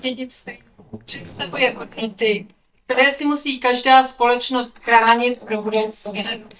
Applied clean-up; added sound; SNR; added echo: neural mask model DeepFilterNet 3.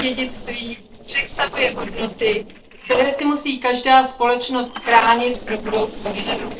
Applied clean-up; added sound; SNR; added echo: neural separator model SepFormer DNS4.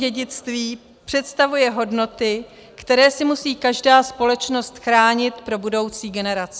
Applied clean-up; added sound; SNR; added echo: none; none; none; none.